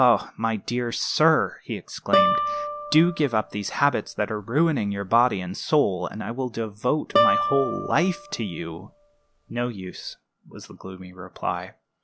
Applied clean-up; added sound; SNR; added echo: none; Guitar; 2 dB; none.